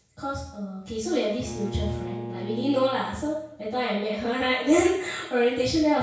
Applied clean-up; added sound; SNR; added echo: none; Bowed string instrument; 12 dB; reverberation time 0.6 s.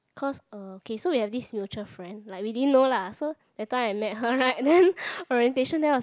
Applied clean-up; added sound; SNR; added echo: none; none; none; none.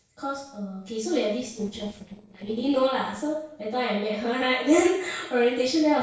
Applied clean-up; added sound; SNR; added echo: neural separator model SepFormer DNS4.